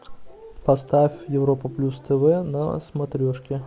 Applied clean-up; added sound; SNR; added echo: none; none; none; none.